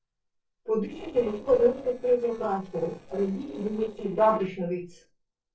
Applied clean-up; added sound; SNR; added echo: neural separator model SepFormer DNS4.